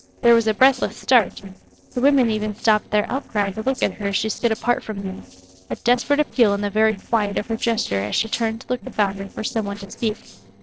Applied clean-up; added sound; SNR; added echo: neural separator model SepFormer DNS4.